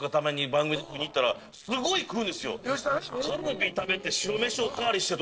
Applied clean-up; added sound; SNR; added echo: neural separator model SepFormer DNS4.